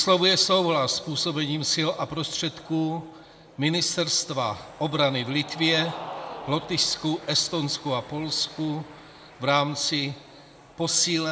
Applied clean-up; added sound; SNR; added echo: none; Cheering; 19 dB; reverberation time 1.3 s.